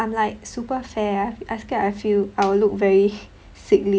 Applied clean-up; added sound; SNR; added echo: none; none; none; none.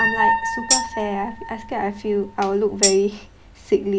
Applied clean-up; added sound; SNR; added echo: none; Piano + Tambourine; 1 dB; none.